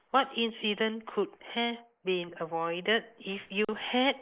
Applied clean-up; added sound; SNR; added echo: neural mask model Resemble Enhance denoiser.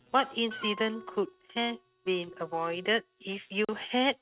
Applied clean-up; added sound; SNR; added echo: neural mask model RNNoise.